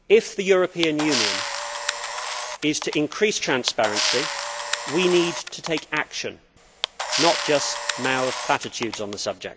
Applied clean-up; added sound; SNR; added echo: none; Camera; 4 dB; none.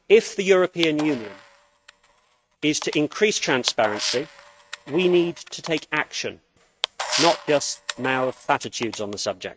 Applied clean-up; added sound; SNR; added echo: neural mask model RNNoise.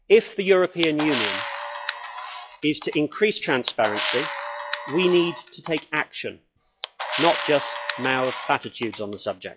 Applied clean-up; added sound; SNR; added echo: classical method log-MMSE.